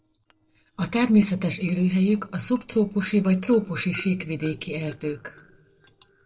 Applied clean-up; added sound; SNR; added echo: neural separator model SepFormer DNS4.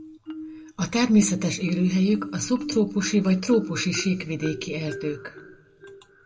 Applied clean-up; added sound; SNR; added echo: none; Marimba, xylophone; 13 dB; reverberation time 1.0 s.